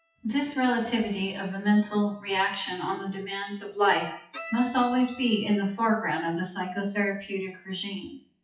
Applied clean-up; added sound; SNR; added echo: classical method WPE with log-MMSE.